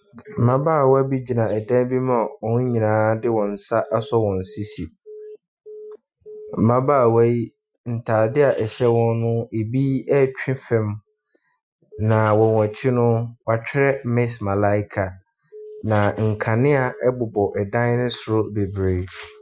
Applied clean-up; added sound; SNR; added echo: classical method Wiener filter.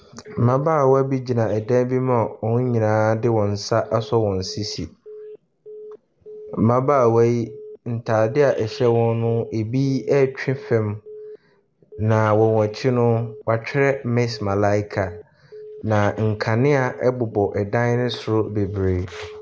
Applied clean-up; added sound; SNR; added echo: none; Telephone; 20 dB; none.